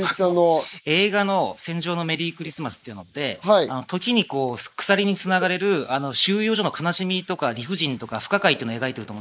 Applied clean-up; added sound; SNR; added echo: neural mask model Resemble Enhance denoiser.